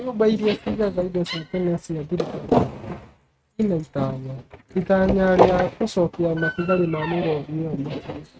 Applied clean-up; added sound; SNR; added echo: neural mask model RNNoise.